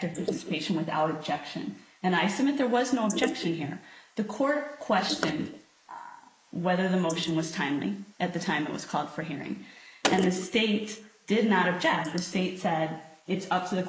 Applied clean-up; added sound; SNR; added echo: neural mask model Resemble Enhance denoiser.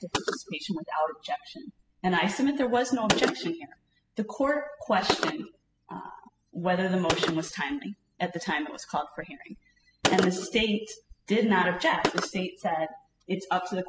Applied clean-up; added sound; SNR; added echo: classical method spectral subtraction.